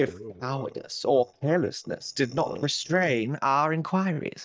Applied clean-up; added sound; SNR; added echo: neural mask model DeepFilterNet 3.